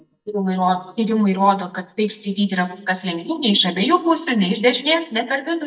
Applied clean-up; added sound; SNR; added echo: neural mask model DeepFilterNet 3.